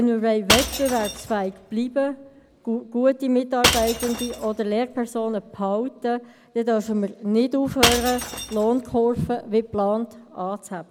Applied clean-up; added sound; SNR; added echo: none; Shatter / Crushing; 5 dB; none.